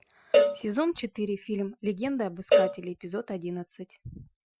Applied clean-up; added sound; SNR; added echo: classical method Wiener filter.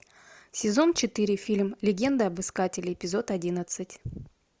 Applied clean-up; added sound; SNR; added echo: none; none; none; none.